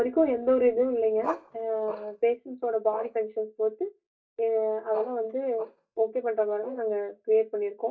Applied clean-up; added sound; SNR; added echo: neural mask model DeepFilterNet 3.